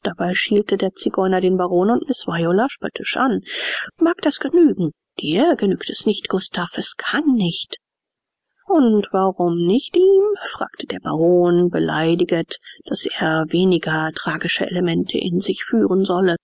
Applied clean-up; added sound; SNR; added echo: none; none; none; none.